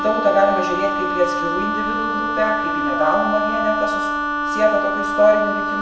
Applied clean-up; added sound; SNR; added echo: none; Wind instrument, woodwind instrument; 1 dB; reverberation time 1.0 s.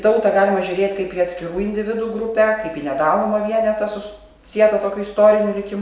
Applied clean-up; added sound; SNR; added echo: none; none; none; none.